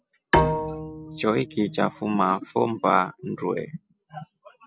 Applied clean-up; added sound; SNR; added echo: none; Bowed string instrument; 2 dB; none.